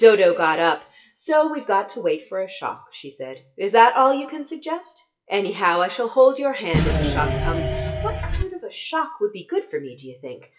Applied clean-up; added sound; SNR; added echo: classical method WPE with log-MMSE.